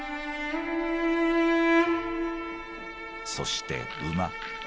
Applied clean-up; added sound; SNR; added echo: none; none; none; none.